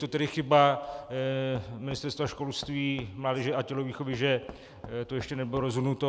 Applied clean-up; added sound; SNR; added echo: none; Knock / Wood; 19 dB; none.